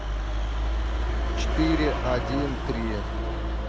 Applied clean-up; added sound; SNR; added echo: none; none; none; none.